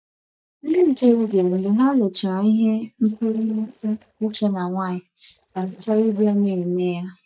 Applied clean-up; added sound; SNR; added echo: neural mask model DeepFilterNet 3.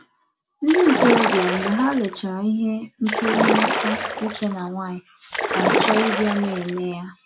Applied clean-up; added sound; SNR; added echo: none; Splash, splatter; 0 dB; none.